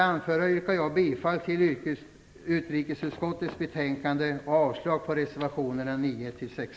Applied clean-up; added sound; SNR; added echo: none; none; none; none.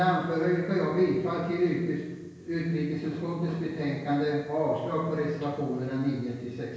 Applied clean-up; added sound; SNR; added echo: none; none; none; reverberation time 1.0 s.